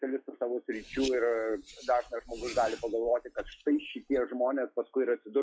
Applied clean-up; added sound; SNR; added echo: classical method log-MMSE.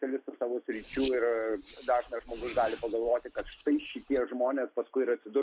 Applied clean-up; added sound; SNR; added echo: none; Car; 17 dB; none.